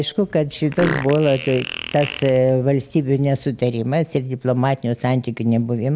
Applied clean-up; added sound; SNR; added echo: none; Fart; 12 dB; none.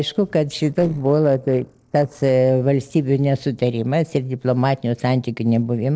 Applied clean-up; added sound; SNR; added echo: neural separator model SepFormer DNS4.